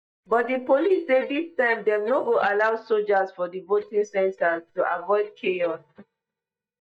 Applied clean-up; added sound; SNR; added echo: neural mask model DeepFilterNet 3.